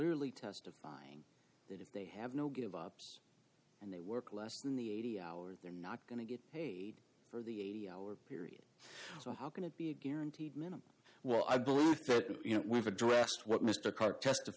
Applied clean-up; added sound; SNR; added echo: none; none; none; none.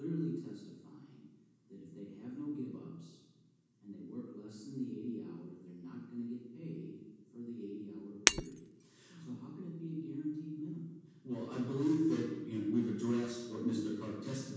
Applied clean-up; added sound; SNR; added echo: none; Shatter; -4 dB; reverberation time 1.2 s.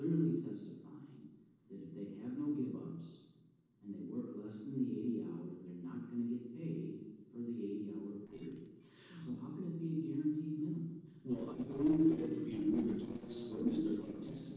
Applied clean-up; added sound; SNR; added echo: neural separator model SepFormer DNS4.